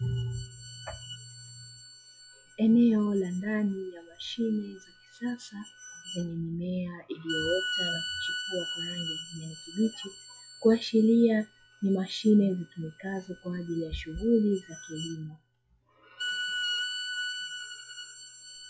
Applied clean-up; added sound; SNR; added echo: classical method log-MMSE.